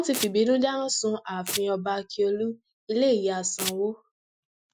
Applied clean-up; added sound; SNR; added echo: classical method Wiener filter.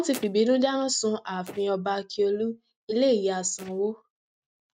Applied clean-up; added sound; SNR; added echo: neural mask model RNNoise.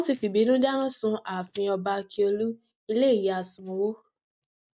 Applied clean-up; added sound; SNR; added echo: neural mask model DeepFilterNet 3.